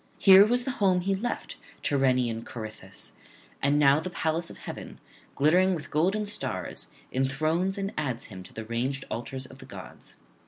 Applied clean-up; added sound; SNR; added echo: none; none; none; none.